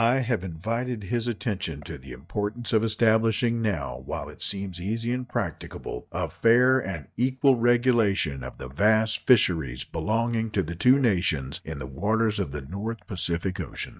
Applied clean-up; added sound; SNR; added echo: neural mask model DeepFilterNet 3.